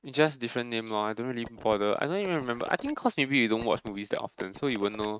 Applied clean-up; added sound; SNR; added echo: neural mask model RNNoise.